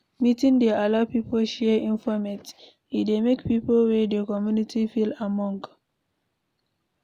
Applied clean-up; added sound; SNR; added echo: none; none; none; none.